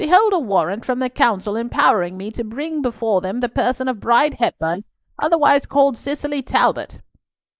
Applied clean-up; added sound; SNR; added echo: neural mask model Resemble Enhance denoiser.